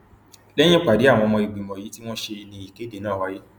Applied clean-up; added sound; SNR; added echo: none; none; none; none.